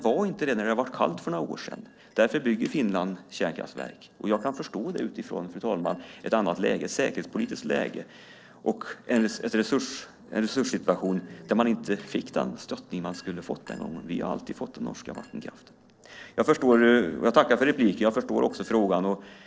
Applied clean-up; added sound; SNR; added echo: neural separator model SepFormer DNS4.